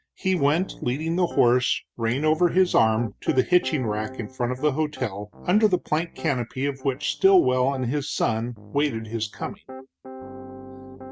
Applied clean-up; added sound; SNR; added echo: neural mask model RNNoise.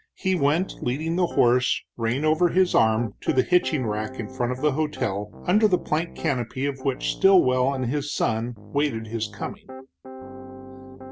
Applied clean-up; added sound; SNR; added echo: none; Piano; 16 dB; none.